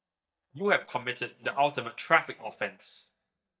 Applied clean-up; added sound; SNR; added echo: neural mask model DeepFilterNet 3.